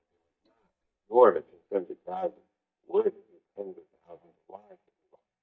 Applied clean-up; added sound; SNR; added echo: neural mask model DeepFilterNet 3.